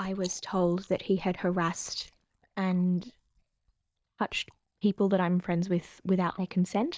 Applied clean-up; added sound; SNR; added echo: neural mask model DeepFilterNet 3.